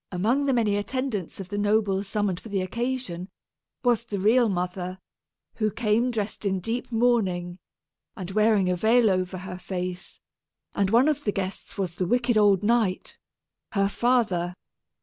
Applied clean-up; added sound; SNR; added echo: none; none; none; none.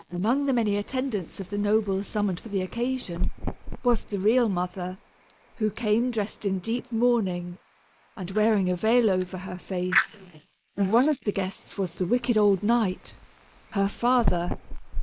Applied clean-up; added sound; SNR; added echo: neural mask model Resemble Enhance denoiser.